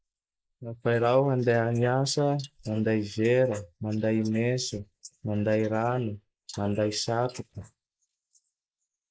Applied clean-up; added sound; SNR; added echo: neural mask model Resemble Enhance denoiser.